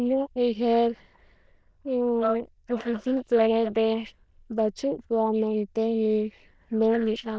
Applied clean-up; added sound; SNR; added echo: neural diffusion model UNIVERSE++.